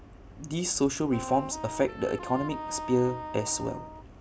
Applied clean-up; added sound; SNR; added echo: none; Wind instrument, woodwind instrument; 9 dB; none.